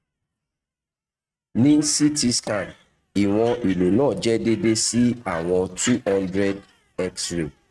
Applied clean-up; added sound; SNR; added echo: neural mask model RNNoise.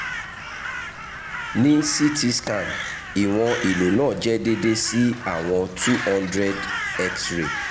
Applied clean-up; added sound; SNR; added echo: none; Crow; 8 dB; none.